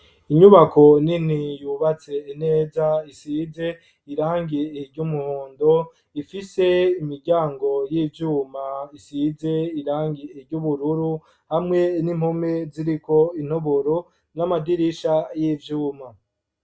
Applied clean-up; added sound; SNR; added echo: none; none; none; none.